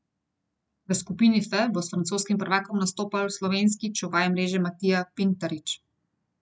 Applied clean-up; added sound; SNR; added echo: none; none; none; none.